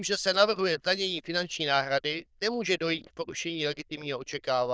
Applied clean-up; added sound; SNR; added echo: neural diffusion model UNIVERSE++.